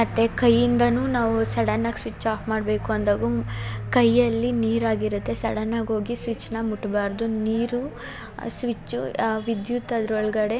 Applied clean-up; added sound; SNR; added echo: none; none; none; none.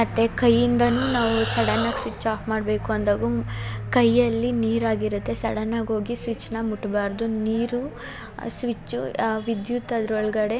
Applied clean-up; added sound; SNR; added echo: none; Animal; 8 dB; none.